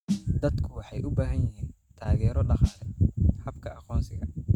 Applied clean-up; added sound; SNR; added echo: neural mask model RNNoise.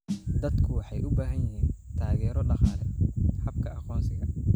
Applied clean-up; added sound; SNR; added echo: none; Snare drum; 15 dB; none.